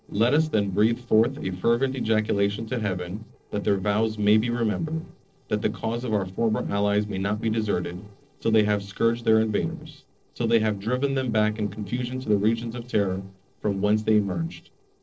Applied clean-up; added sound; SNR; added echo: neural separator model SepFormer DNS4.